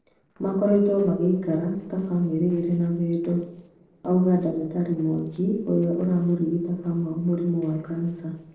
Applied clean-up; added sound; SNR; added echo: neural separator model SepFormer DNS4.